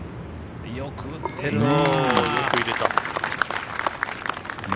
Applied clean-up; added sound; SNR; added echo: none; none; none; none.